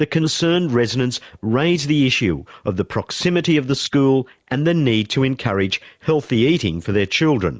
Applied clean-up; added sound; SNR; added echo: neural mask model Resemble Enhance denoiser.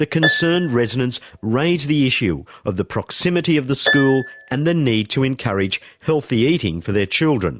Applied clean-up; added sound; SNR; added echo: none; Harp; 10 dB; none.